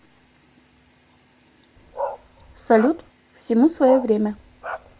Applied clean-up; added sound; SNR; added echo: none; Bark; 10 dB; none.